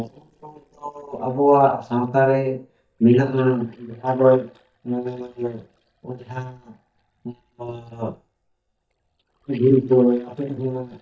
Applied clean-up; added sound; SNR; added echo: neural mask model DeepFilterNet 3.